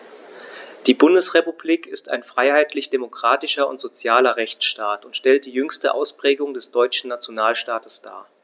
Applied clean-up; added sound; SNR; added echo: none; none; none; none.